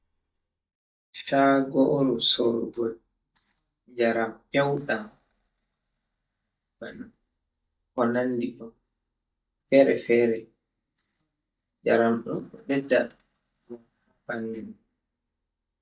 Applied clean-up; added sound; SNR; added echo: neural mask model DeepFilterNet 3.